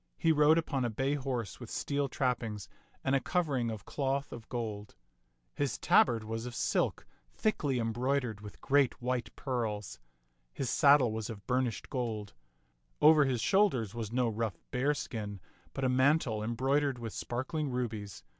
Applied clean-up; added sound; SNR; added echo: none; none; none; none.